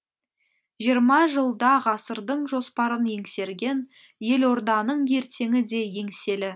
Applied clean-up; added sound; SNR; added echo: none; none; none; none.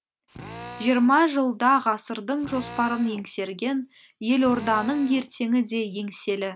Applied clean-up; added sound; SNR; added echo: none; Drill; 17 dB; none.